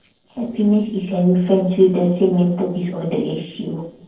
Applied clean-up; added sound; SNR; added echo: neural separator model SepFormer DNS4.